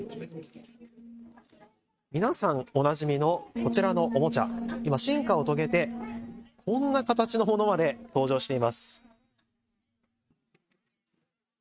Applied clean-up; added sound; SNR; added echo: neural mask model RNNoise.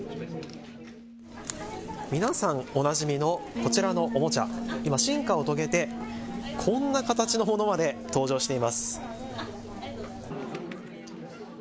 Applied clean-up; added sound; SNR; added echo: none; Bass guitar; 9 dB; none.